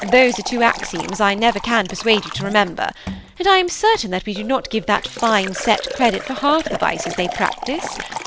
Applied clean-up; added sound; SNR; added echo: none; Liquid; 11 dB; none.